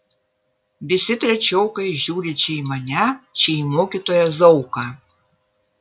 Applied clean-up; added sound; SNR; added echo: none; none; none; none.